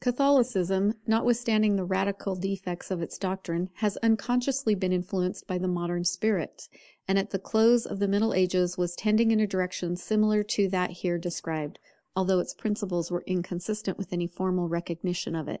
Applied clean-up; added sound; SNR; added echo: neural mask model Resemble Enhance denoiser.